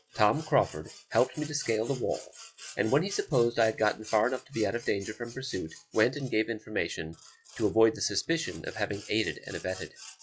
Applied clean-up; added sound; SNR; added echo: classical method log-MMSE.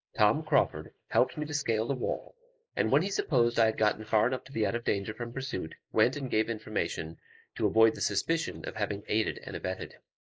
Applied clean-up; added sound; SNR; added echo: neural mask model Resemble Enhance denoiser.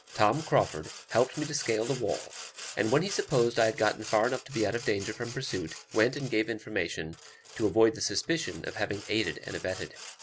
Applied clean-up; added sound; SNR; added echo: none; Sawing; 15 dB; none.